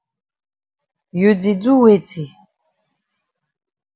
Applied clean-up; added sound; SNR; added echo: none; none; none; none.